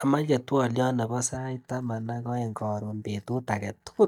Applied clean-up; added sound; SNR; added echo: neural mask model DeepFilterNet 3.